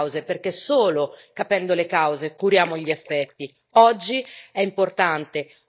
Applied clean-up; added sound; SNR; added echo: neural mask model DeepFilterNet 3.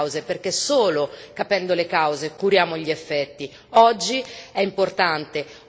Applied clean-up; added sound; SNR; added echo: none; none; none; none.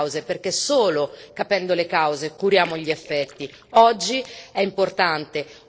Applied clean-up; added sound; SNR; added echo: neural separator model SepFormer DNS4.